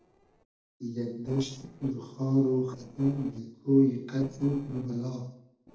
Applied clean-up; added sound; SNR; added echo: neural separator model SepFormer DNS4.